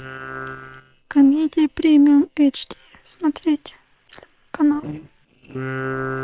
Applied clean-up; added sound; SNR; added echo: neural separator model SepFormer WHAM!.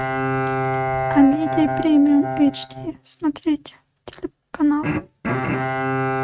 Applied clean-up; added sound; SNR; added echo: neural mask model RNNoise.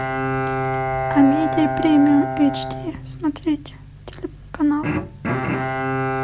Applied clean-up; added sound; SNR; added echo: none; Bowed string instrument; 3 dB; none.